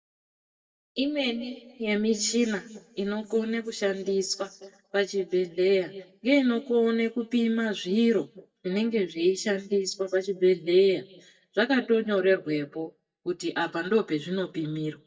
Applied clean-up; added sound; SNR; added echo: neural mask model DeepFilterNet 3.